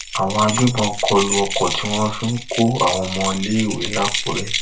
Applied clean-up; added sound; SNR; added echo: none; Keys jangling; 5 dB; reverberation time 0.2 s.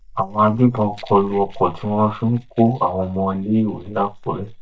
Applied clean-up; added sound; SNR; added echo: neural mask model DeepFilterNet 3.